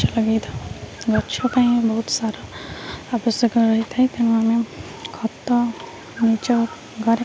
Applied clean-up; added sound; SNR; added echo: none; none; none; none.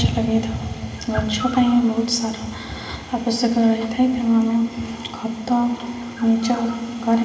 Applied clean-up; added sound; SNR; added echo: none; none; none; reverberation time 2.4 s.